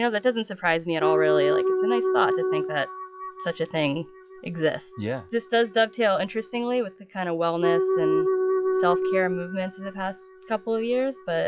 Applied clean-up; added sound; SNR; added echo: classical method log-MMSE.